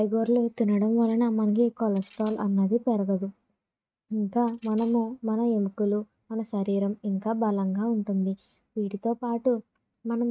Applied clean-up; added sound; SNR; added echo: neural mask model RNNoise.